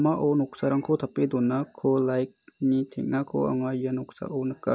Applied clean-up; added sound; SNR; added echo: none; none; none; none.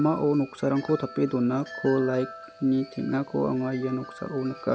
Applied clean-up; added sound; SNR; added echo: none; Wind chime; 17 dB; none.